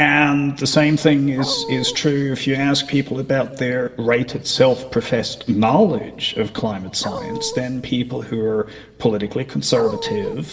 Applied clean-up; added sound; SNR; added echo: none; Dog; 10 dB; reverberation time 2.1 s.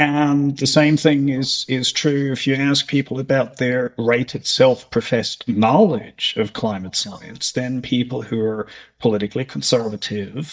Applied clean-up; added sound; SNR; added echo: neural mask model DeepFilterNet 3.